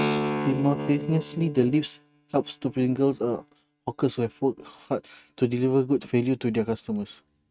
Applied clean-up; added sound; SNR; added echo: neural mask model RNNoise.